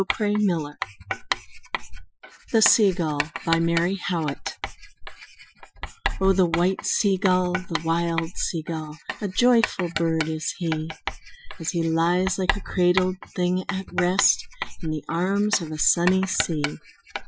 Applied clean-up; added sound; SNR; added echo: classical method Wiener filter.